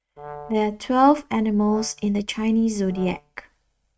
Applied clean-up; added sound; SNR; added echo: neural mask model RNNoise.